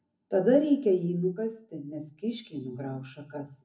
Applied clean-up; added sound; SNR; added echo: none; none; none; reverberation time 0.4 s.